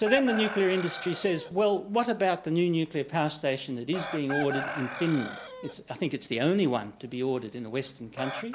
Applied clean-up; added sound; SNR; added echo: none; Chicken, rooster; 11 dB; none.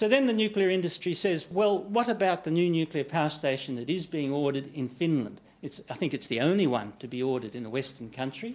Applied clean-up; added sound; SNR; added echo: none; none; none; none.